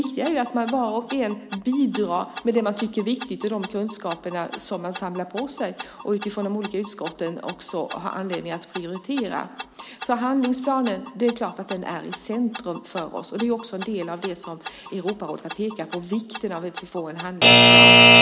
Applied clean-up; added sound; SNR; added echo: none; Alarm / Clock; -3 dB; none.